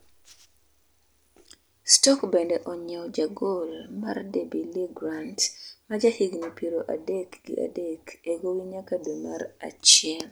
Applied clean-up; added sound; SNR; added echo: none; none; none; none.